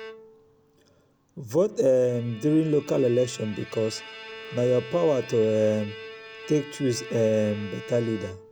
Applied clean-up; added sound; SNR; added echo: none; Bowed string instrument; 16 dB; none.